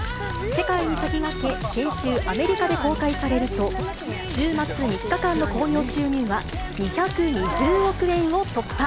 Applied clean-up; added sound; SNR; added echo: none; Splash, splatter + Zipper (clothing); 17 dB; none.